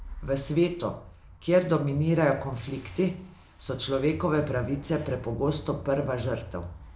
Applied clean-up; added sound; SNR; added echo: none; none; none; none.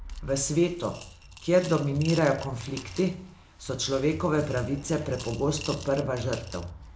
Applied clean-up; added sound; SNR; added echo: none; Coin (dropping) / Glass; 18 dB; none.